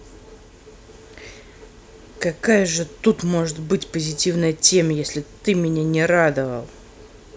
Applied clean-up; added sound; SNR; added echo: none; none; none; none.